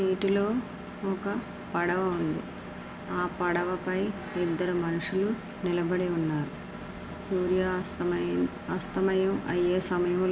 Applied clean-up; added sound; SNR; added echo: none; Engine; 13 dB; none.